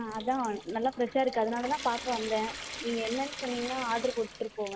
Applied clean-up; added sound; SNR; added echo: none; Trickle, dribble / Sink (filling or washing) / Water tap, faucet; 11 dB; none.